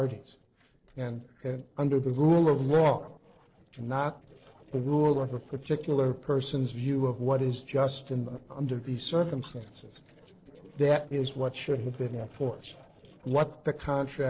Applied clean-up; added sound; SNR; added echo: neural separator model SepFormer DNS4.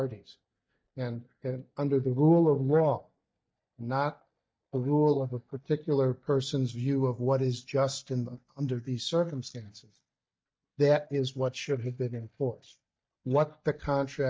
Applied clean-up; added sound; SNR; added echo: neural mask model DeepFilterNet 3.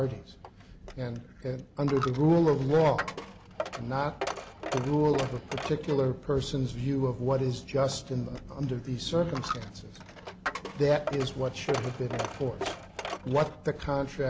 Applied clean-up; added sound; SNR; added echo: none; Coin (dropping); 10 dB; none.